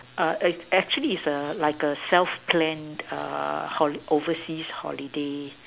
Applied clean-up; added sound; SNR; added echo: none; none; none; none.